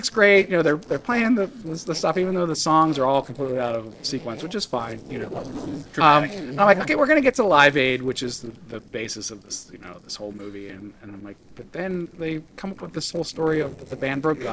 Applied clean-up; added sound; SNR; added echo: neural separator model SepFormer DNS4.